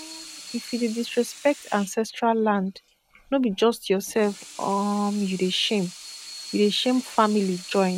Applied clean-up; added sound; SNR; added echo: none; Sink (filling or washing) / Water tap, faucet; 17 dB; none.